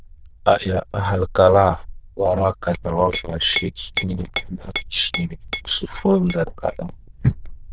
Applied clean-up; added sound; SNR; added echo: neural diffusion model UNIVERSE++.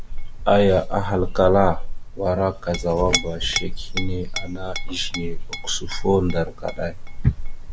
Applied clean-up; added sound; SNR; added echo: none; Chink, clink; 2 dB; none.